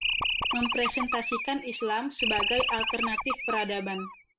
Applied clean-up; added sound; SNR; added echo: none; Animal; -1 dB; none.